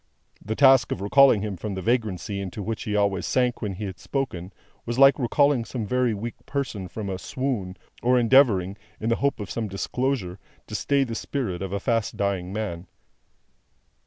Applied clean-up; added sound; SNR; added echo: none; none; none; none.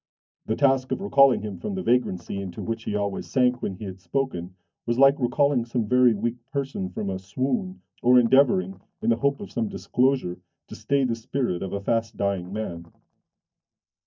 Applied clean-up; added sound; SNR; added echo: neural mask model DeepFilterNet 3.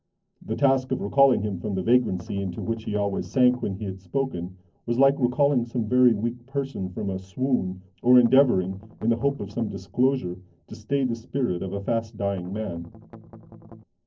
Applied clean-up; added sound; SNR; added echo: neural separator model SepFormer DNS4.